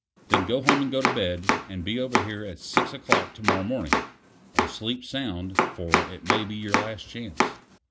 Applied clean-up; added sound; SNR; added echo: none; Domestic sounds, home sounds; -4 dB; none.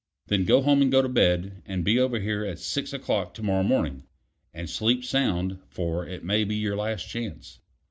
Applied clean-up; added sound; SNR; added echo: none; none; none; none.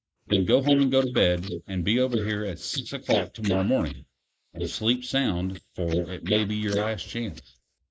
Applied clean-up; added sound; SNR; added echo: neural mask model Resemble Enhance denoiser.